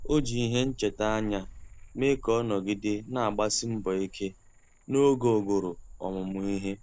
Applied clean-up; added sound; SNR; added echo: none; Frog; 14 dB; none.